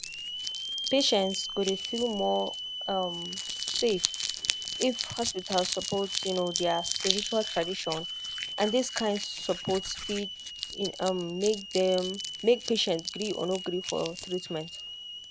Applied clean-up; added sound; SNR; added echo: none; Hiss / Alarm + Crumpling, crinkling; 5 dB; none.